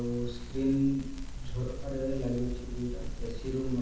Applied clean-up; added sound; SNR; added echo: none; Crackle; 4 dB; reverberation time 1.1 s.